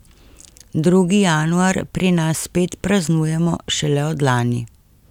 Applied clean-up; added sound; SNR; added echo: none; none; none; none.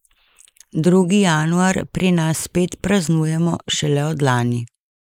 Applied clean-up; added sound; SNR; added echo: neural mask model Resemble Enhance denoiser.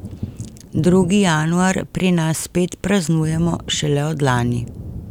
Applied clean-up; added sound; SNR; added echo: none; Thunder; 14 dB; none.